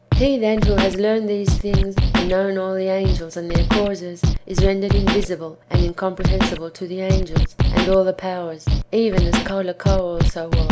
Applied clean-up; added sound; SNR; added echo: none; Scratching (performance technique); -2 dB; none.